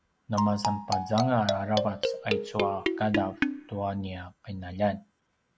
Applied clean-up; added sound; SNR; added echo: none; Marimba, xylophone; 1 dB; none.